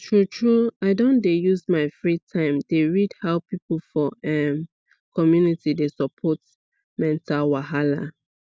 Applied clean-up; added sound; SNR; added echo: none; none; none; none.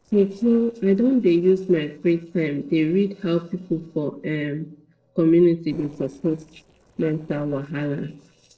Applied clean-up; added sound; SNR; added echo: neural separator model SepFormer DNS4.